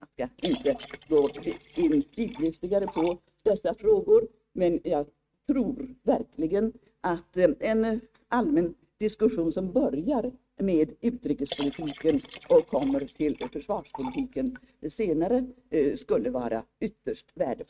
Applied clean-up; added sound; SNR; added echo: neural mask model RNNoise.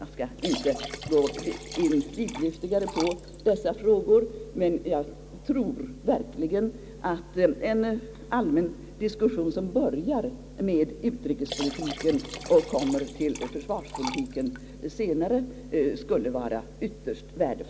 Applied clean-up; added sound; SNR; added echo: none; Liquid; 13 dB; none.